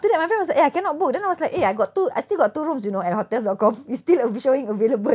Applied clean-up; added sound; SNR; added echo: none; none; none; none.